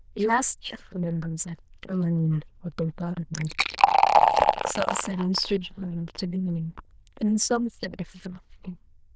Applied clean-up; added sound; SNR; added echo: neural diffusion model UNIVERSE++.